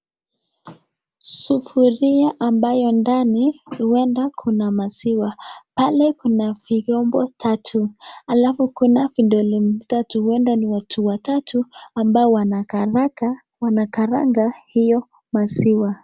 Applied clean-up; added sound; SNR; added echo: none; none; none; none.